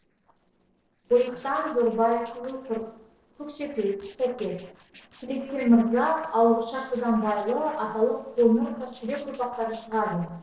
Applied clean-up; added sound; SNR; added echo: neural separator model SepFormer DNS4.